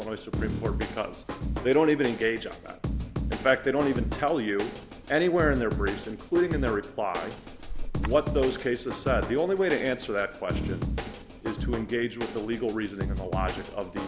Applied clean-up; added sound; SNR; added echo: none; Drum kit; 5 dB; none.